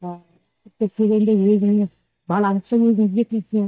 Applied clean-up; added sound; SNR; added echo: neural mask model DeepFilterNet 3.